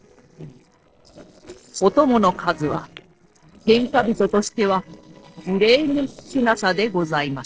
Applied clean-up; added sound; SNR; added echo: neural separator model SepFormer DNS4.